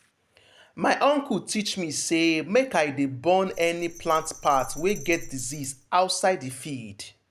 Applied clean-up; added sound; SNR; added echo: none; Bell; 14 dB; none.